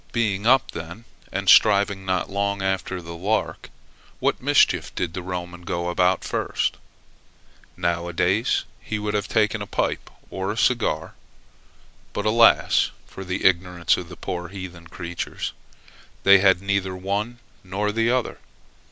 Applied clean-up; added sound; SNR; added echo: none; none; none; none.